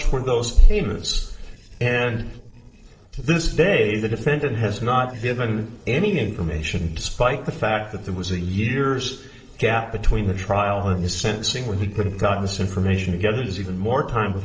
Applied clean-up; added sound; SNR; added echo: neural separator model SepFormer DNS4.